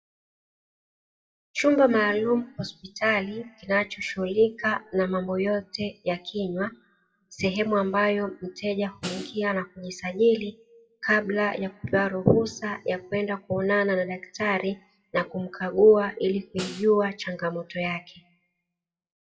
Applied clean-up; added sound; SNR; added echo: classical method WPE with log-MMSE.